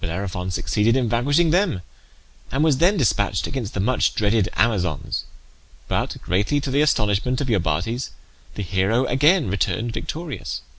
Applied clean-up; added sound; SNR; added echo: none; none; none; none.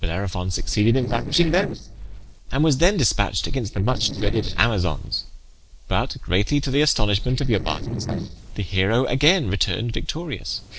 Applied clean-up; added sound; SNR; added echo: neural separator model SepFormer DNS4.